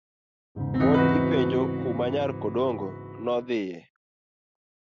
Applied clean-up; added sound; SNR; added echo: none; Piano; -4 dB; none.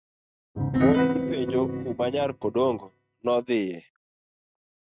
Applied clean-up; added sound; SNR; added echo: neural mask model RNNoise.